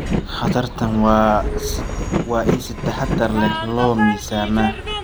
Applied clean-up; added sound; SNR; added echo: none; Train; 3 dB; none.